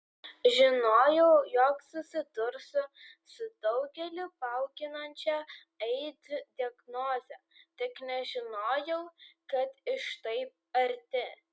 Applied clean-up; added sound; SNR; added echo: none; none; none; none.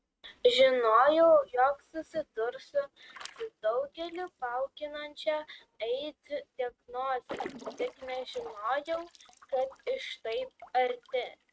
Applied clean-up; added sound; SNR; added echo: neural mask model RNNoise.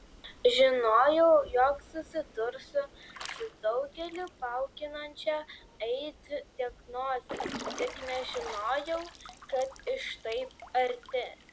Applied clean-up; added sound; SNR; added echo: none; Drip / Trickle, dribble / Water / Splash, splatter; 15 dB; none.